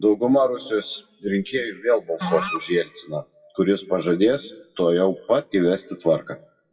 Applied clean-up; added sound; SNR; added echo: classical method WPE with log-MMSE.